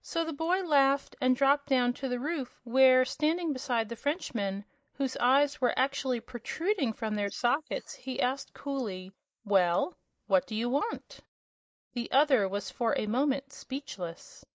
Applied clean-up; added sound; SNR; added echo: neural mask model Resemble Enhance denoiser.